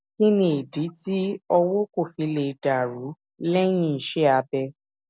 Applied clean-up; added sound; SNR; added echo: none; none; none; none.